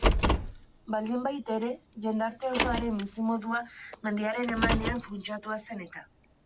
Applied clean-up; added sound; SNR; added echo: none; Car; 1 dB; none.